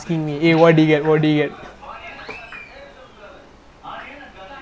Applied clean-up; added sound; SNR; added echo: none; none; none; none.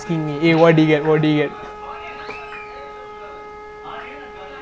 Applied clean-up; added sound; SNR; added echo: none; Wind instrument, woodwind instrument; 16 dB; none.